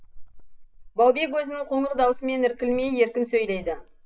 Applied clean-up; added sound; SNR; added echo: none; Cricket; 17 dB; none.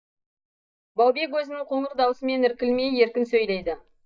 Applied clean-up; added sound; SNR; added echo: neural mask model DeepFilterNet 3.